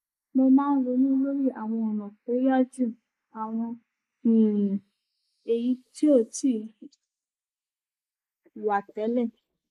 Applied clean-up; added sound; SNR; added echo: neural mask model Resemble Enhance denoiser.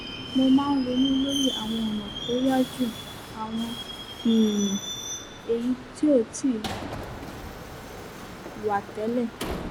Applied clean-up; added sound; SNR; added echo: none; Subway, metro, underground; 9 dB; none.